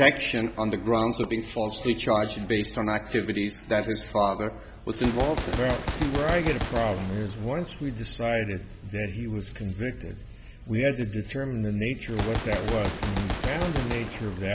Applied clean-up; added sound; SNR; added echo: none; Gunshot, gunfire; 9 dB; none.